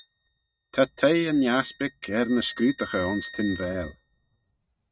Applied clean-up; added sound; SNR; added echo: neural mask model RNNoise.